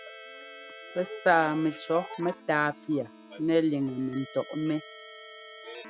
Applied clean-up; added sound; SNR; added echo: none; Keyboard (musical); 17 dB; none.